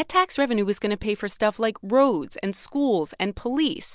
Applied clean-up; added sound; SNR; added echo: none; none; none; none.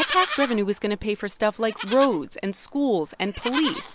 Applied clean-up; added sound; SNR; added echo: none; Livestock, farm animals, working animals; 10 dB; none.